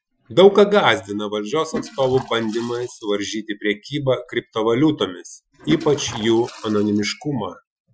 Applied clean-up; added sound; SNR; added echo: classical method Wiener filter.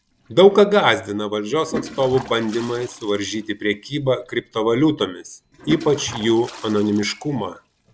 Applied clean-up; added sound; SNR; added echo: none; Toilet flush; 17 dB; none.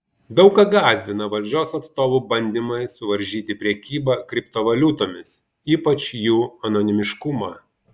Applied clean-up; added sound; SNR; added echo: none; none; none; none.